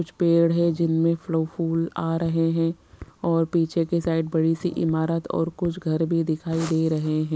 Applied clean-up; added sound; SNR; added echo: none; none; none; none.